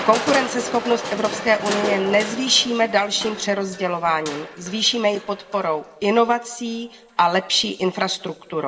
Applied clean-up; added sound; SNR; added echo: none; Crushing; 10 dB; reverberation time 1.3 s.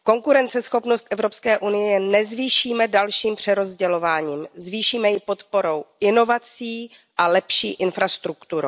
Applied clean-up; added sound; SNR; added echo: none; none; none; none.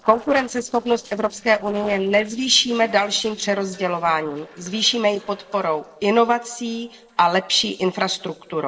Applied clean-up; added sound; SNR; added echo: neural separator model SepFormer DNS4.